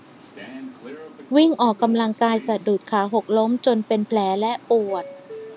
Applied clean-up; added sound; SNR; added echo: none; Subway, metro, underground; 18 dB; none.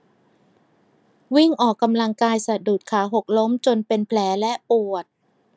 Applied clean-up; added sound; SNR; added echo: none; none; none; none.